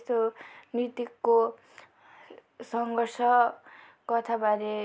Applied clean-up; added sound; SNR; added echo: none; none; none; none.